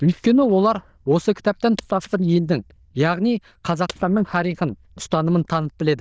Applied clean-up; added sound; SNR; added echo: neural diffusion model UNIVERSE++.